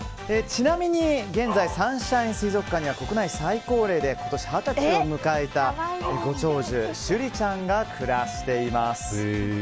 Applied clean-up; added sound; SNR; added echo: none; Dog; 14 dB; none.